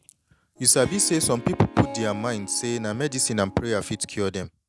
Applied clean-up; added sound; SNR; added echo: none; Harp; 15 dB; none.